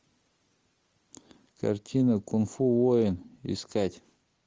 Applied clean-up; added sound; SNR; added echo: none; none; none; none.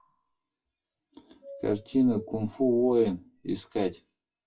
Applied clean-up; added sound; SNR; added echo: classical method WPE with log-MMSE.